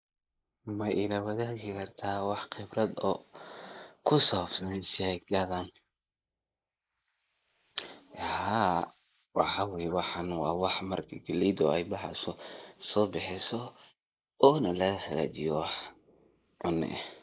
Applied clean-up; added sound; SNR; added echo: neural mask model Resemble Enhance denoiser.